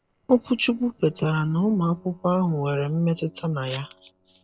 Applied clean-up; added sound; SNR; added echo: neural separator model SepFormer DNS4.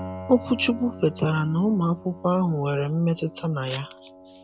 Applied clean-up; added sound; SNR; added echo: none; Piano; 15 dB; none.